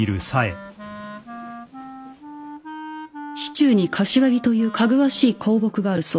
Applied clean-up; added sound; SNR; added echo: none; Wind instrument, woodwind instrument; 17 dB; none.